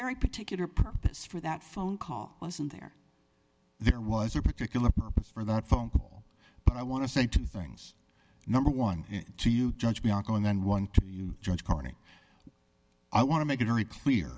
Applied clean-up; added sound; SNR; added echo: none; none; none; none.